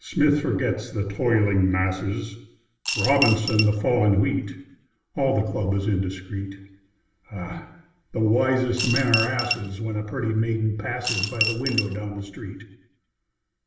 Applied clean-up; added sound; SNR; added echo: none; Coin (dropping) / Glass; 3 dB; reverberation time 0.8 s.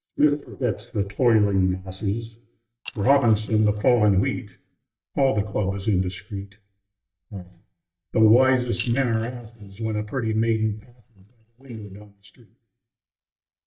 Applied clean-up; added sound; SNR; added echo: neural mask model DeepFilterNet 3.